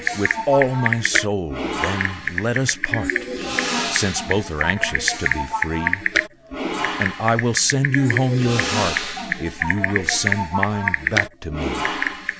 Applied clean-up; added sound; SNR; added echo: none; Typing; 0 dB; none.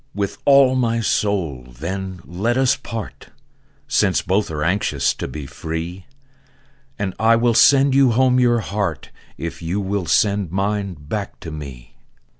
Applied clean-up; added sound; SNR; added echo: none; none; none; none.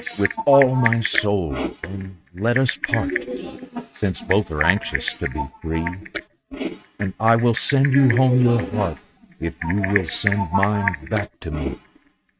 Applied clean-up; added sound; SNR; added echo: neural mask model RNNoise.